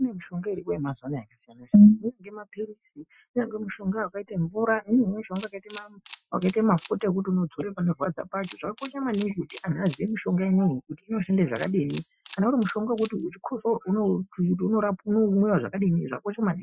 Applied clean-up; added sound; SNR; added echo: classical method Wiener filter.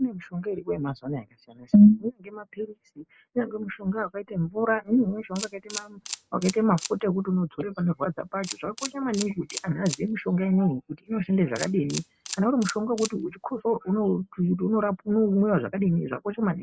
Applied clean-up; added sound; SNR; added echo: none; Camera; 14 dB; none.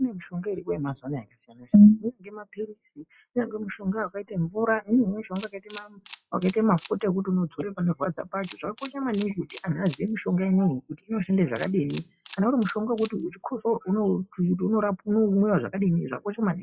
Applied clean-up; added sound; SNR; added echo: classical method log-MMSE.